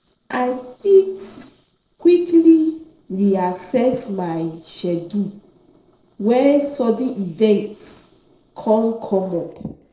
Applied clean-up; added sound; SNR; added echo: neural separator model SepFormer DNS4.